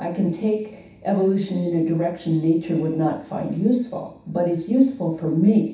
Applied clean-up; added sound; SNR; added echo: none; none; none; reverberation time 0.7 s.